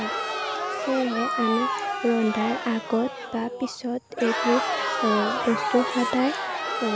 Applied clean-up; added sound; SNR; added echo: none; Crowd; 2 dB; none.